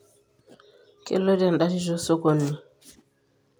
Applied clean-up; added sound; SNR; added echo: none; none; none; none.